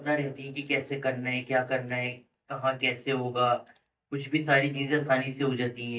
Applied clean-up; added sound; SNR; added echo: neural mask model DeepFilterNet 3.